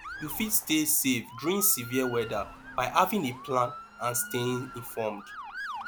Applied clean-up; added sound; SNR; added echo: none; Motor vehicle (road) / Siren; 13 dB; none.